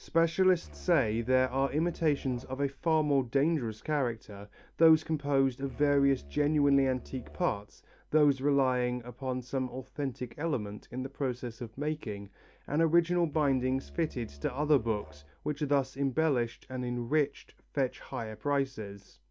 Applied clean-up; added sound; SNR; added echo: none; Musical instrument; 18 dB; none.